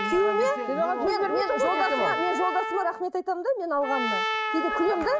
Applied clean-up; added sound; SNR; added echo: none; Trumpet; 4 dB; none.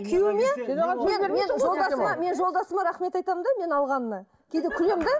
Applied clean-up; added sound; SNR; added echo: none; none; none; none.